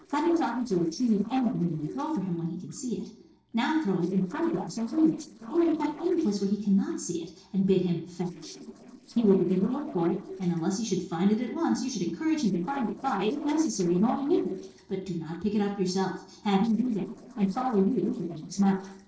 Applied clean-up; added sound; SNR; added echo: neural separator model SepFormer DNS4.